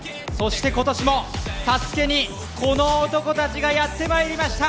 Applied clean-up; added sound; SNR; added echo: none; none; none; none.